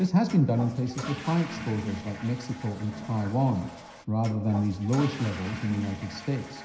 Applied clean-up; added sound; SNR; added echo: none; Toilet flush / Water; 12 dB; reverberation time 0.9 s.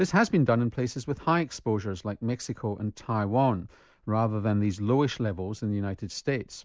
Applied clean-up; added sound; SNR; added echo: none; none; none; none.